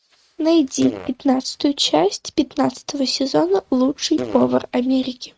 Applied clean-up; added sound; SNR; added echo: neural mask model RNNoise.